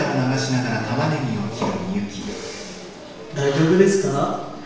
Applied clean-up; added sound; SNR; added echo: none; none; none; reverberation time 0.9 s.